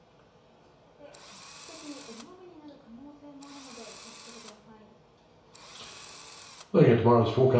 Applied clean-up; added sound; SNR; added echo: none; Engine / Drill; 20 dB; reverberation time 0.6 s.